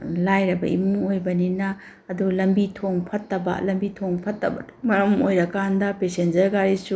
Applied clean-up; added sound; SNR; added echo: none; none; none; none.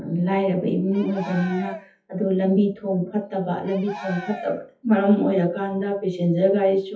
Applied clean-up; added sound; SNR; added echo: classical method WPE with log-MMSE.